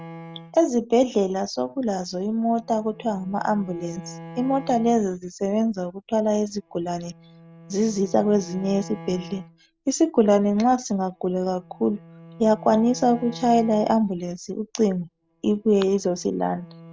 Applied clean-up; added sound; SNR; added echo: none; Bowed string instrument; 20 dB; none.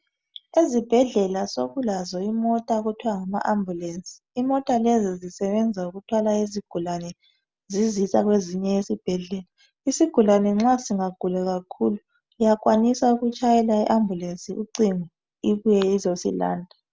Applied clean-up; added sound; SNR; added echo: none; none; none; none.